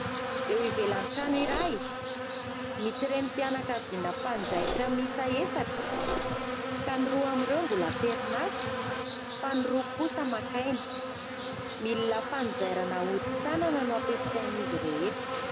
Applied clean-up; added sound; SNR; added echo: none; Mechanisms + Insect; 1 dB; none.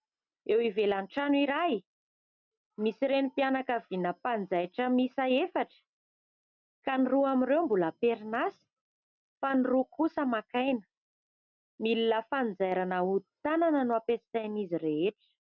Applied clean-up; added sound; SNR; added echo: none; none; none; none.